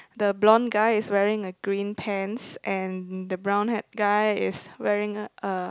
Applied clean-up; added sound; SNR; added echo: none; none; none; none.